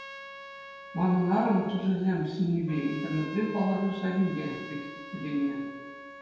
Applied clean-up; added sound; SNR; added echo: none; Trumpet; 15 dB; reverberation time 1.1 s.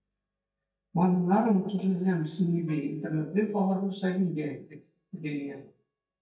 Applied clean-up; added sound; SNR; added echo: neural mask model DeepFilterNet 3.